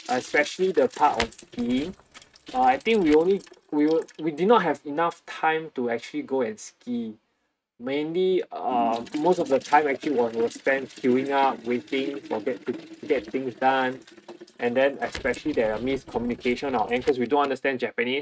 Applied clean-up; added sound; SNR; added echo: neural mask model RNNoise.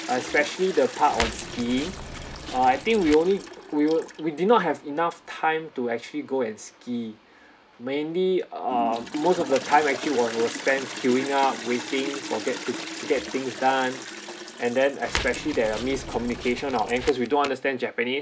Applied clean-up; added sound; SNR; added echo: none; Crackle + Toilet flush; 11 dB; none.